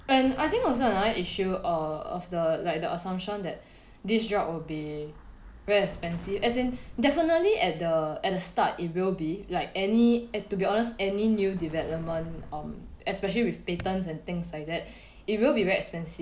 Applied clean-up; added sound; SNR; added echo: none; Explosion; 19 dB; none.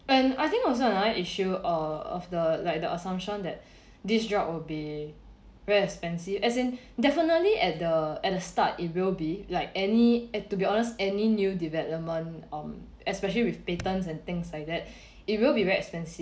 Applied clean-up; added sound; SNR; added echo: none; none; none; none.